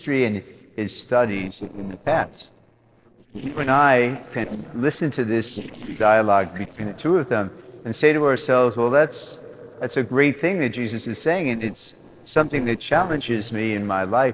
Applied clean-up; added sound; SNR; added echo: neural separator model SepFormer DNS4.